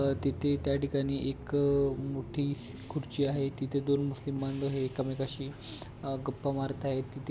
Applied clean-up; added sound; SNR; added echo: none; Bus / Engine; 12 dB; none.